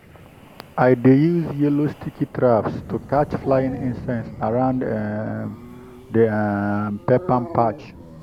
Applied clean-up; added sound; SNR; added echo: none; Wind + Dog; 16 dB; none.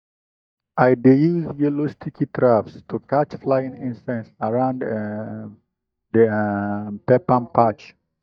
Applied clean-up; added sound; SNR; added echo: neural mask model DeepFilterNet 3.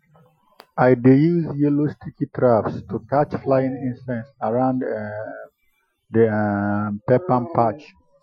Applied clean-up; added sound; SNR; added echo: classical method Wiener filter.